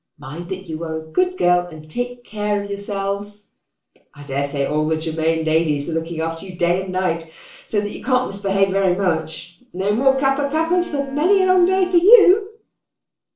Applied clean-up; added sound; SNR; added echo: neural separator model SepFormer DNS4.